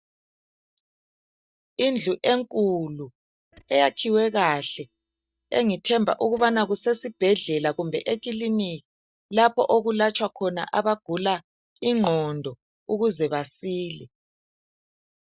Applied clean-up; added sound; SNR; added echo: neural mask model DeepFilterNet 3.